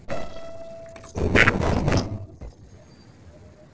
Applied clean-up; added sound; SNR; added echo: neural separator model SepFormer DNS4.